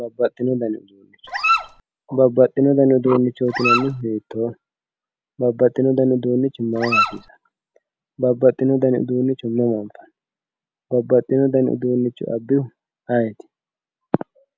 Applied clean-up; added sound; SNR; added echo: none; Dog; 3 dB; none.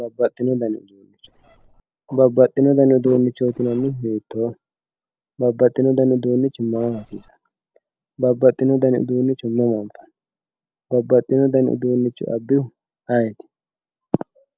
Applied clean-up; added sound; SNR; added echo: neural separator model SepFormer DNS4.